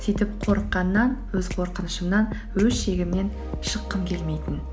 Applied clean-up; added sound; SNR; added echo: none; Bass drum / Thump, thud; 12 dB; none.